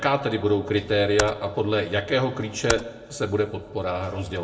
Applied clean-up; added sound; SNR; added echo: none; Computer keyboard; 10 dB; reverberation time 0.6 s.